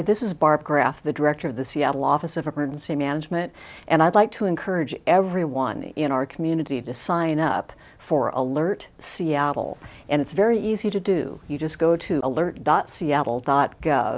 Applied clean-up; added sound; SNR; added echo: none; none; none; none.